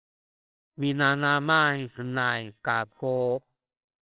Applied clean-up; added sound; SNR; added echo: neural separator model SepFormer WHAMR!.